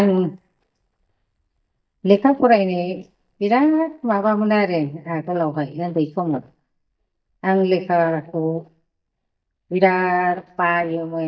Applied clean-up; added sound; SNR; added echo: neural mask model DeepFilterNet 3.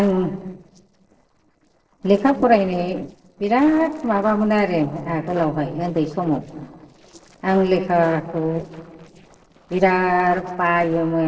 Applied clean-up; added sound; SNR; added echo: neural separator model SepFormer DNS4.